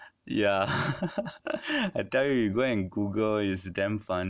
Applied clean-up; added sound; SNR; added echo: none; none; none; none.